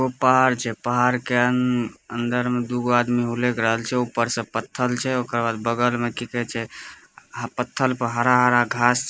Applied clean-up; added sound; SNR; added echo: neural mask model Resemble Enhance denoiser.